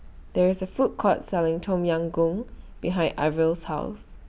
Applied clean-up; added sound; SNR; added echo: none; none; none; none.